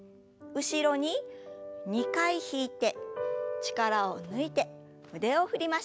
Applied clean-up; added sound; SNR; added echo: none; none; none; none.